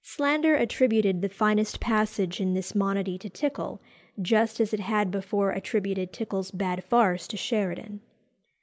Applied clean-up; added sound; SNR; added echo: none; none; none; none.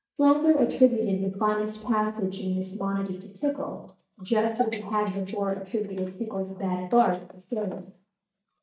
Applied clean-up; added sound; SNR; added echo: neural mask model DeepFilterNet 3.